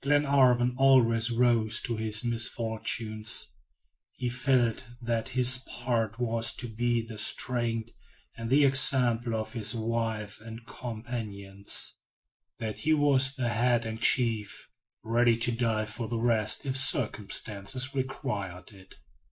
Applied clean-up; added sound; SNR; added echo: neural mask model Resemble Enhance denoiser.